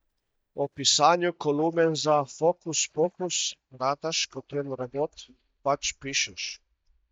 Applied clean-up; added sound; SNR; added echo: neural mask model DeepFilterNet 3.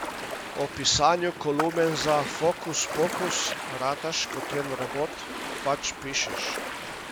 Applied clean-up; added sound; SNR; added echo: none; Ocean; 6 dB; none.